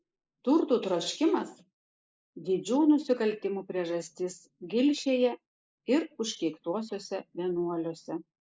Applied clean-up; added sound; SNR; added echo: neural mask model Resemble Enhance denoiser.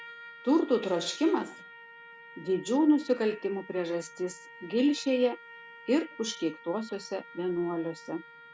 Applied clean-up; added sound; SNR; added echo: none; Trumpet; 19 dB; none.